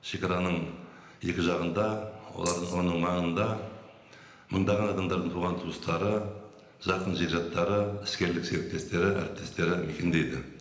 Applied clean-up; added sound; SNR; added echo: none; Rattle (instrument); 9 dB; reverberation time 0.9 s.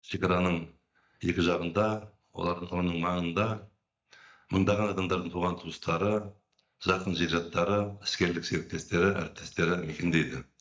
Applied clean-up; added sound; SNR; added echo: neural mask model DeepFilterNet 3.